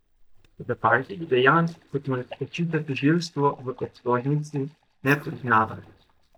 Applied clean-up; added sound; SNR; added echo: neural mask model DeepFilterNet 3.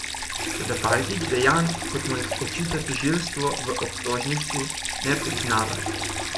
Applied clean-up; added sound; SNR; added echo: none; Water tap, faucet + Stream; 2 dB; none.